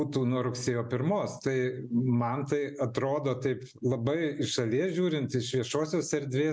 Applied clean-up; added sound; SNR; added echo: none; none; none; none.